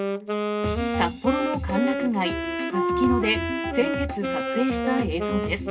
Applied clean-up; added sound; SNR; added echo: none; Wind instrument, woodwind instrument; 1 dB; reverberation time 0.2 s.